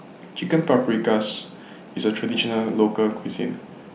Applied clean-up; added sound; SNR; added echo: none; none; none; none.